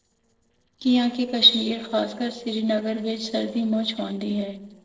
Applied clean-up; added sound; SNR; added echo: neural separator model SepFormer DNS4.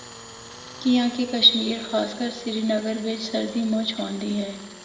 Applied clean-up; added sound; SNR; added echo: none; Tools; 17 dB; reverberation time 1.5 s.